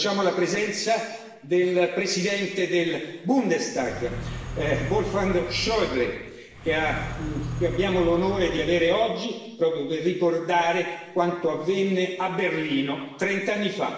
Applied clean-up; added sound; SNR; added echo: none; Car; 9 dB; reverberation time 1.1 s.